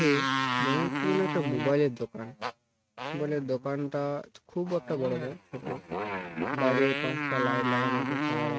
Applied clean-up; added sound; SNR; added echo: neural mask model RNNoise.